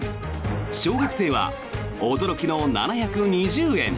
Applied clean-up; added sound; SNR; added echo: none; Bark; 15 dB; none.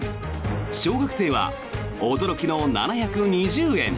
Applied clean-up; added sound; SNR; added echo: none; none; none; none.